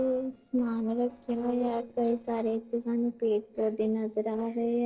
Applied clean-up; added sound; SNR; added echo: neural separator model SepFormer DNS4.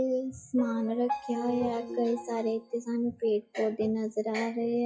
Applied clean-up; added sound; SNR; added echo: classical method WPE with log-MMSE.